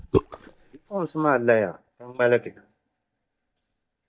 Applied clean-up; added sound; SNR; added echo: neural mask model DeepFilterNet 3.